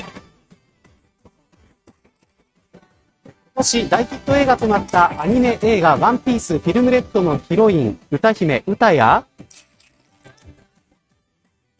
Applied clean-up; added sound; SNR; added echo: neural mask model RNNoise.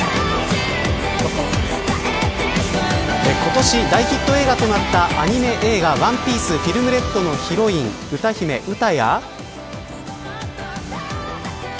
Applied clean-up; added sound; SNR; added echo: none; none; none; none.